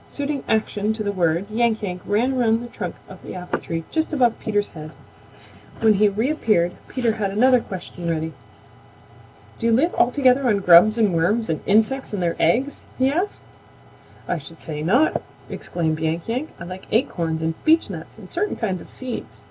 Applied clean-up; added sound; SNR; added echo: none; none; none; none.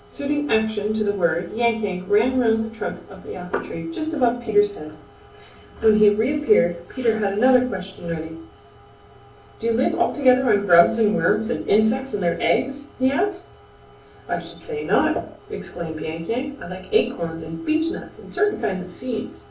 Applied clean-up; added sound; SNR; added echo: none; none; none; reverberation time 0.4 s.